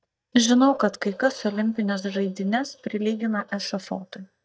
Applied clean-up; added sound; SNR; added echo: neural mask model DeepFilterNet 3.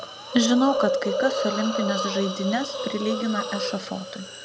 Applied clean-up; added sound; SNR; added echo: none; Hiss; 3 dB; none.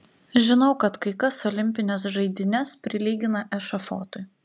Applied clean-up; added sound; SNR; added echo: none; none; none; none.